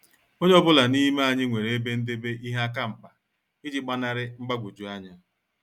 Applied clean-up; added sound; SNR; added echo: none; none; none; none.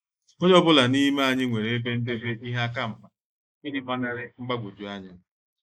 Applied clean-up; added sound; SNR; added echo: neural mask model Resemble Enhance denoiser.